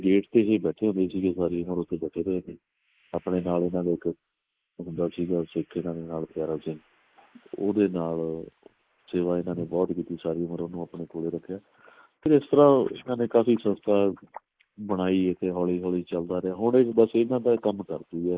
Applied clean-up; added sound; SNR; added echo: neural mask model Resemble Enhance denoiser.